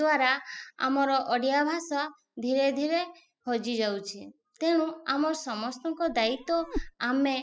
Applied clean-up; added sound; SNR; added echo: classical method spectral subtraction.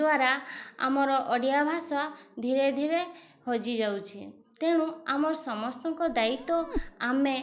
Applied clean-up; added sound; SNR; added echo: none; Meow; 9 dB; none.